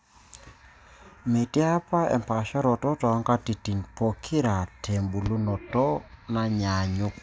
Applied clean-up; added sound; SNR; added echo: none; none; none; none.